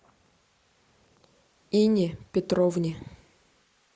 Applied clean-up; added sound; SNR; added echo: neural mask model Resemble Enhance denoiser.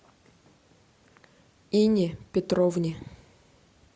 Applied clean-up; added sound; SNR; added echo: none; none; none; none.